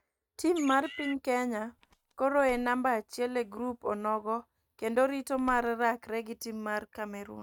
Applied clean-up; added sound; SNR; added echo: neural mask model RNNoise.